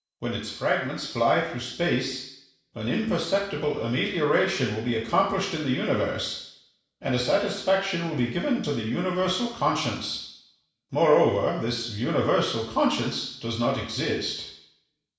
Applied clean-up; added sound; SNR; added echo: none; none; none; reverberation time 0.7 s.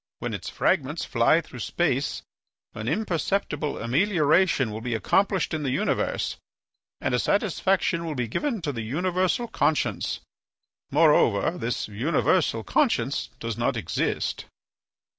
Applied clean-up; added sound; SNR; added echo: none; none; none; none.